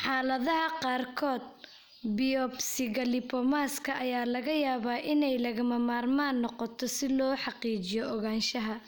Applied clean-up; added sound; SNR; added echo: none; none; none; none.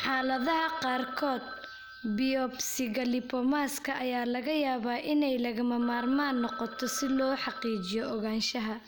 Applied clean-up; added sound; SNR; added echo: none; Telephone; 14 dB; none.